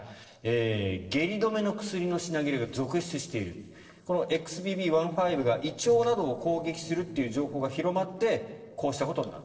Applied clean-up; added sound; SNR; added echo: neural separator model SepFormer DNS4.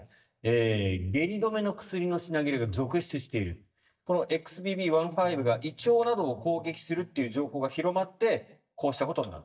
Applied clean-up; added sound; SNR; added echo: neural mask model DeepFilterNet 3.